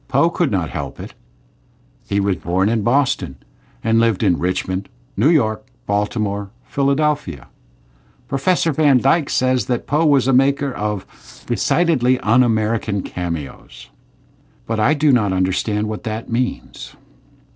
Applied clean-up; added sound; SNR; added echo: neural separator model SepFormer DNS4.